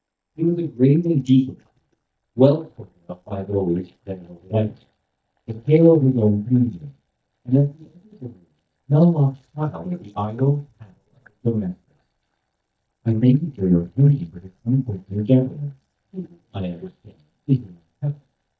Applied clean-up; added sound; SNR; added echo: neural mask model DeepFilterNet 3.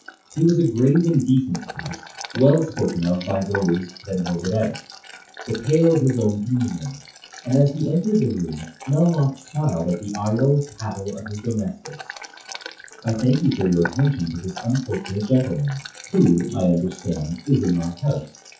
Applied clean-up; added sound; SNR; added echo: classical method WPE with log-MMSE.